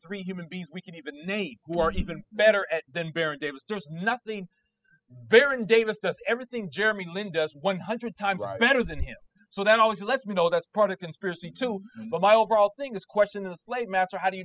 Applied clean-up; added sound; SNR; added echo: classical method spectral subtraction.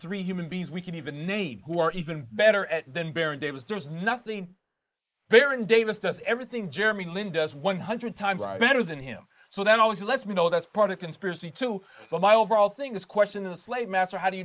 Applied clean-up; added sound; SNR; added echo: neural mask model Resemble Enhance denoiser.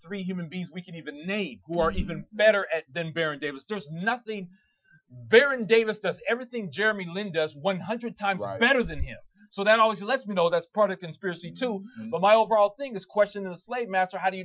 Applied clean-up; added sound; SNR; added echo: classical method Wiener filter.